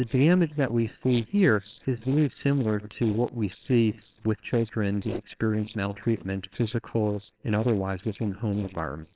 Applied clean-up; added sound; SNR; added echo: neural separator model SepFormer WHAMR!.